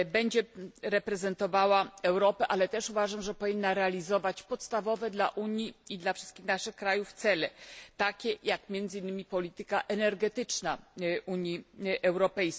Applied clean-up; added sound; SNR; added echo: none; none; none; none.